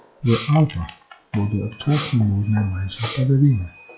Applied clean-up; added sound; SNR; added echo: classical method log-MMSE.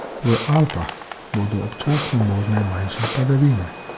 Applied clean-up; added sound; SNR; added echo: none; Fireworks + Breathing; 10 dB; none.